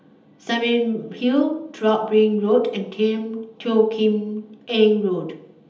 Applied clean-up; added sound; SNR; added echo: none; none; none; reverberation time 1.2 s.